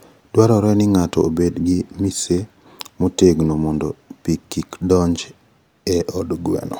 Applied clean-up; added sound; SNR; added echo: none; none; none; none.